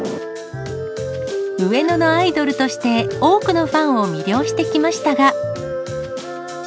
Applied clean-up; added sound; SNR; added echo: none; none; none; none.